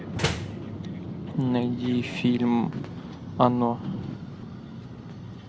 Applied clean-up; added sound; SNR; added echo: none; Slam; 6 dB; none.